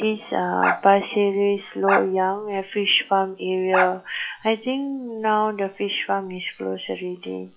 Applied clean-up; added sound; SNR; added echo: classical method log-MMSE.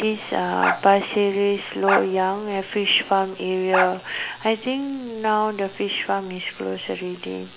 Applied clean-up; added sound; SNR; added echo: none; Bark; 5 dB; none.